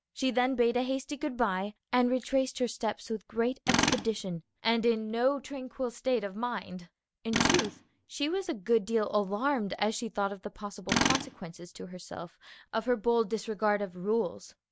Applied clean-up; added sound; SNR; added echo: none; Tools; 5 dB; none.